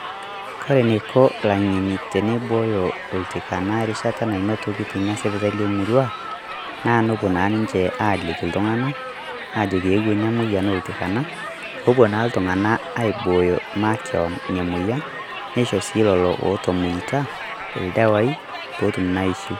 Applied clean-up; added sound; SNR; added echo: none; Crowd; 10 dB; none.